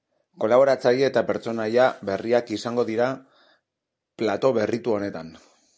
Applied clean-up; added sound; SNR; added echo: none; none; none; none.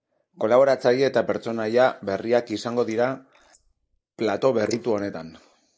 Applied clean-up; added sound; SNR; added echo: neural mask model Resemble Enhance denoiser.